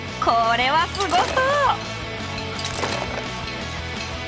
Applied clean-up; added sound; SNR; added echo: none; Shatter; 9 dB; none.